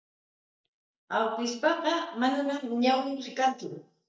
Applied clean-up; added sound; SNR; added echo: neural mask model DeepFilterNet 3.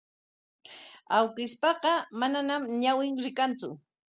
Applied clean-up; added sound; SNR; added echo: none; none; none; none.